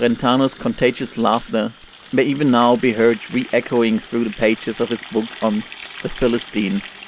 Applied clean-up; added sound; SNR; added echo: none; Water tap, faucet; 18 dB; none.